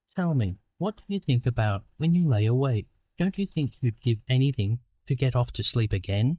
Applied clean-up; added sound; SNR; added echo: neural mask model DeepFilterNet 3.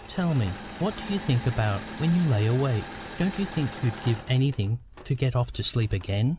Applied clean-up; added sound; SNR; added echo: none; Engine / Mechanisms; 14 dB; none.